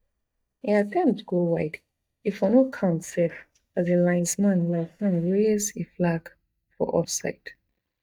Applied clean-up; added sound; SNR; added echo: neural mask model DeepFilterNet 3.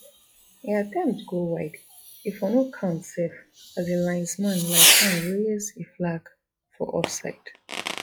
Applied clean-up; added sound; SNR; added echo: classical method log-MMSE.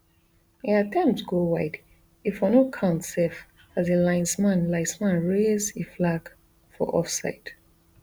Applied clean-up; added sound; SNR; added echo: none; none; none; none.